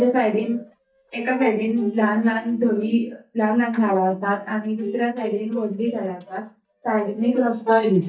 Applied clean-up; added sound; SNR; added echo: neural mask model DeepFilterNet 3.